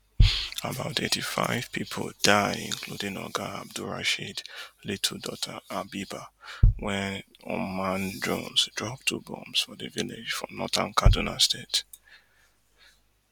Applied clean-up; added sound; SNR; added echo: none; Bass drum; -2 dB; none.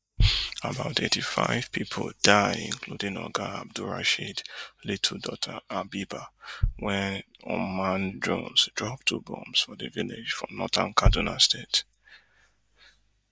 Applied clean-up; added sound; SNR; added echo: neural mask model DeepFilterNet 3.